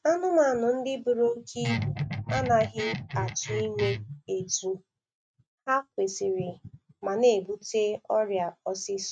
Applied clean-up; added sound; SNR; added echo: neural mask model RNNoise.